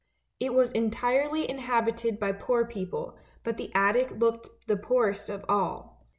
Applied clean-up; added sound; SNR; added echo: none; none; none; none.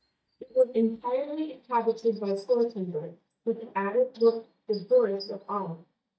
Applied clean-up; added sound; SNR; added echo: neural mask model DeepFilterNet 3.